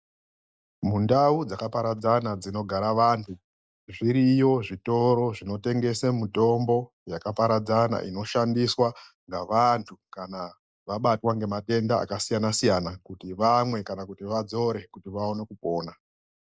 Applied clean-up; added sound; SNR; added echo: none; none; none; none.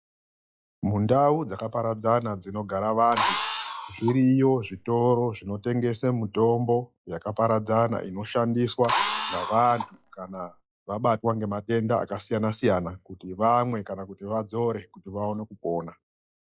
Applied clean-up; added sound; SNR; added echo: classical method log-MMSE.